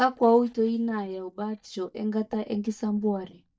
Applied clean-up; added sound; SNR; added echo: neural mask model DeepFilterNet 3.